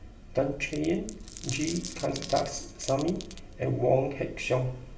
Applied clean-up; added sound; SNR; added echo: none; Glass; 13 dB; reverberation time 0.9 s.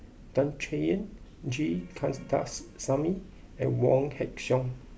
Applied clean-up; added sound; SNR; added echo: none; none; none; none.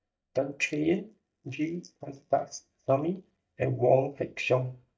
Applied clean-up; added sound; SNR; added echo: neural mask model DeepFilterNet 3.